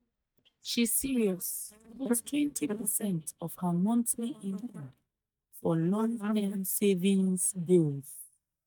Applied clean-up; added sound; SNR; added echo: neural mask model DeepFilterNet 3.